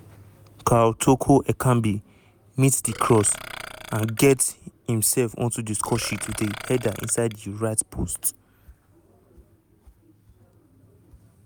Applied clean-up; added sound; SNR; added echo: none; Burping, eructation; 15 dB; none.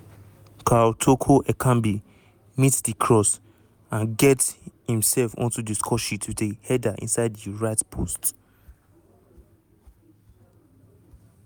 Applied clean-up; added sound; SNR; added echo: none; none; none; none.